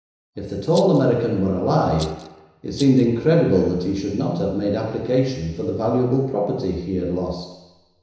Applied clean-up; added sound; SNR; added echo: none; Rattle; 18 dB; reverberation time 1.0 s.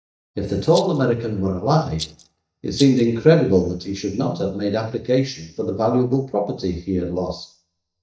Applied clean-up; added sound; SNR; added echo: neural mask model DeepFilterNet 3.